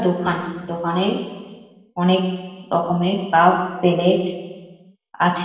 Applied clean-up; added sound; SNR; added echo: none; none; none; reverberation time 1.4 s.